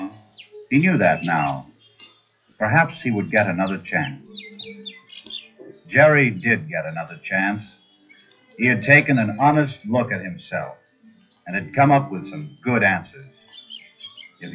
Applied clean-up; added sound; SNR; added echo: classical method WPE with log-MMSE.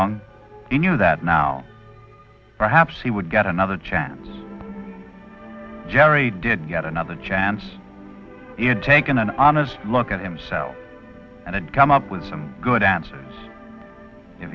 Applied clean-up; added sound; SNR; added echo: none; none; none; none.